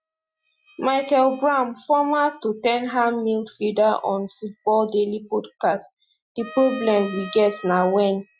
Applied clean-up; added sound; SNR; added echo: classical method Wiener filter.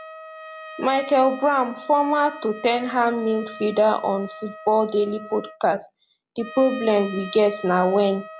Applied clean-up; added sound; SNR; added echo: none; Trumpet; 17 dB; none.